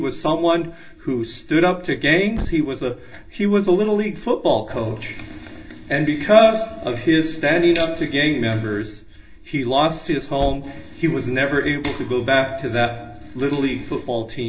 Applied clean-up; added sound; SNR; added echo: none; Thump, thud; 19 dB; reverberation time 0.2 s.